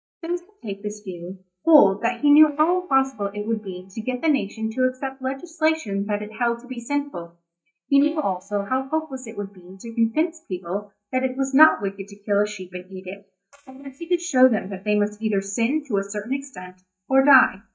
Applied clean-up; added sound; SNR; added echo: neural mask model DeepFilterNet 3.